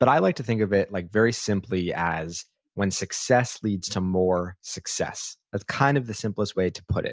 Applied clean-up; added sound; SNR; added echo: none; none; none; none.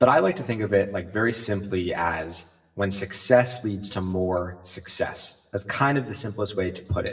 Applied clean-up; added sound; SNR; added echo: none; none; none; reverberation time 0.9 s.